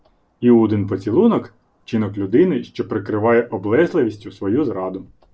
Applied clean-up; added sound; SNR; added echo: none; none; none; none.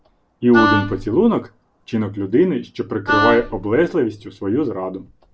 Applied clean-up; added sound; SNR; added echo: none; Wind instrument, woodwind instrument; 2 dB; none.